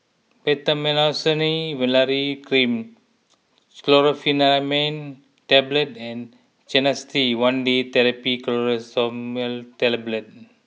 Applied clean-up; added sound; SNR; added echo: none; none; none; none.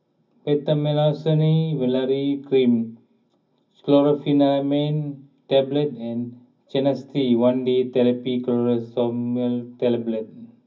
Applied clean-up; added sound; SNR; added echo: none; none; none; reverberation time 0.4 s.